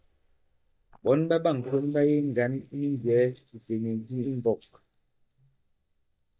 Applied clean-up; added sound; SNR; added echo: neural mask model DeepFilterNet 3.